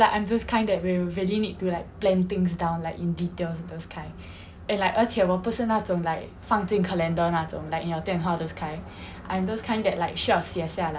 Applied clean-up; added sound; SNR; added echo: none; none; none; none.